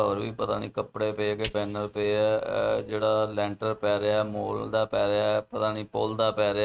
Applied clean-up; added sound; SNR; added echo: neural mask model RNNoise.